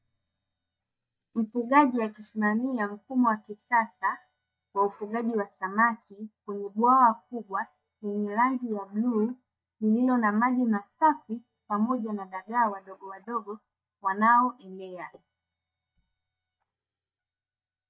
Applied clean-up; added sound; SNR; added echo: neural mask model DeepFilterNet 3.